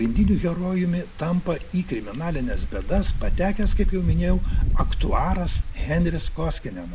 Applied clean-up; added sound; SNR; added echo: none; Wind; -1 dB; none.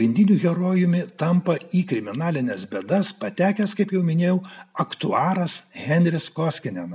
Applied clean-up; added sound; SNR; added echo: none; none; none; none.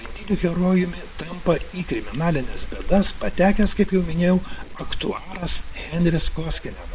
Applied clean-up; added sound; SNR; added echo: neural separator model SepFormer WHAM!.